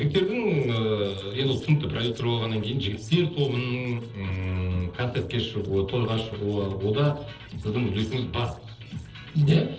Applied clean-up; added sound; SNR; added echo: neural separator model SepFormer DNS4.